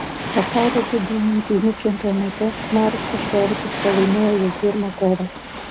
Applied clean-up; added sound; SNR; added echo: none; Waves, surf; 7 dB; none.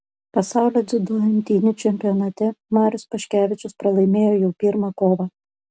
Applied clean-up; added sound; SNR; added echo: none; none; none; none.